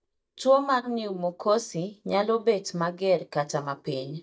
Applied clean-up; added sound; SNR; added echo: neural mask model DeepFilterNet 3.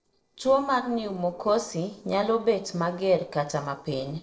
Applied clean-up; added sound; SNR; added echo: neural separator model SepFormer DNS4.